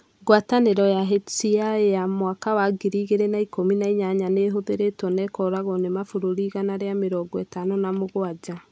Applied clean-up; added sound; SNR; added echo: none; none; none; none.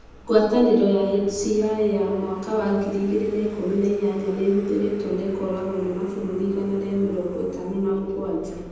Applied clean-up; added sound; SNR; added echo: none; Vehicle; 20 dB; reverberation time 1.1 s.